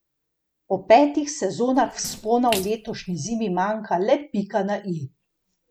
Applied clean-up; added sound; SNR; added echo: none; Splash, splatter; 17 dB; none.